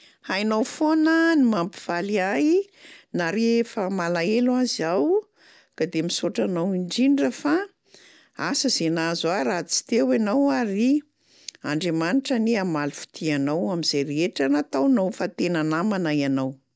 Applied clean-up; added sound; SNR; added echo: none; none; none; none.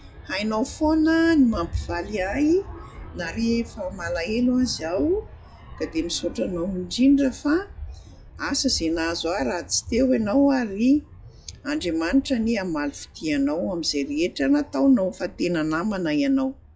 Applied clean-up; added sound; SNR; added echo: classical method WPE with log-MMSE.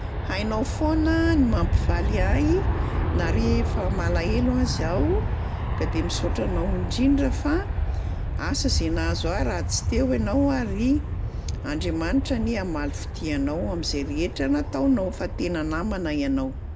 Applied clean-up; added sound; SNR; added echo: none; Aircraft; 0 dB; reverberation time 0.8 s.